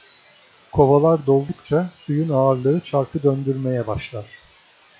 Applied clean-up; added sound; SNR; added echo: classical method log-MMSE.